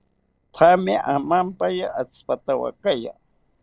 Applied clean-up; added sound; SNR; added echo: neural separator model SepFormer DNS4.